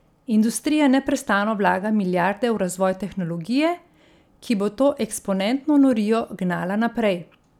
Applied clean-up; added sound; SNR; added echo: none; none; none; none.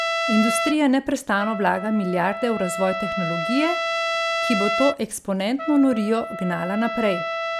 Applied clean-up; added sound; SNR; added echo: none; Trumpet; 4 dB; none.